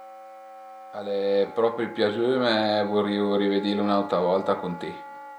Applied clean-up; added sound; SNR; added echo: none; Wind instrument, woodwind instrument; 16 dB; none.